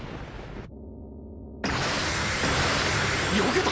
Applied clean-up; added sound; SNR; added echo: none; none; none; none.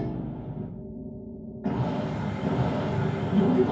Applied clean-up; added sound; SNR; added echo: none; Bowed string instrument; 17 dB; reverberation time 0.9 s.